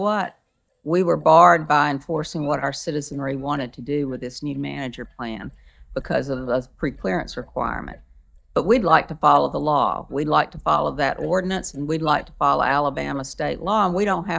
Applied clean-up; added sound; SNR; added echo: neural mask model DeepFilterNet 3.